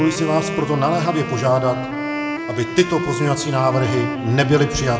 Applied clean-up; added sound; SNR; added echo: none; Wind instrument, woodwind instrument; 7 dB; reverberation time 0.6 s.